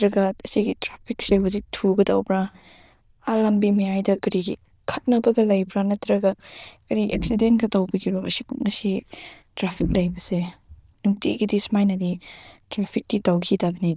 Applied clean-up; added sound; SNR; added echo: neural diffusion model UNIVERSE++.